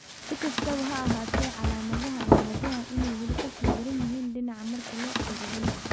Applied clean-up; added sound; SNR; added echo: none; Run; -3 dB; none.